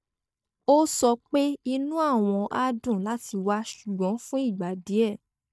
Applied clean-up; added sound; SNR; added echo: neural mask model DeepFilterNet 3.